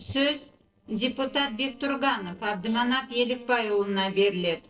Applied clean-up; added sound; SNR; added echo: neural separator model SepFormer DNS4.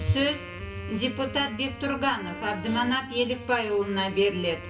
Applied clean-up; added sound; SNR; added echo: none; Wind instrument, woodwind instrument; 14 dB; reverberation time 0.2 s.